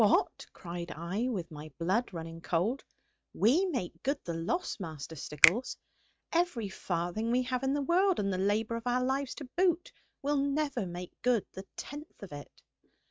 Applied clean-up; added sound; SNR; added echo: neural mask model RNNoise.